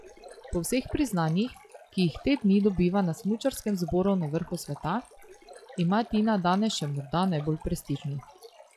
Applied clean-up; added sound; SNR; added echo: classical method log-MMSE.